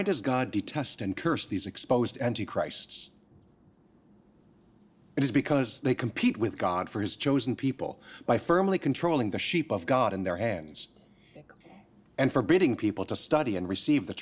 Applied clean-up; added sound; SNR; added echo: none; none; none; none.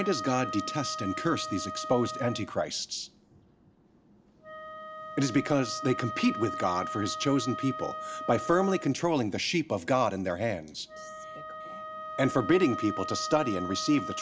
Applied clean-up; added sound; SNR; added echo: none; Wind instrument, woodwind instrument; 9 dB; none.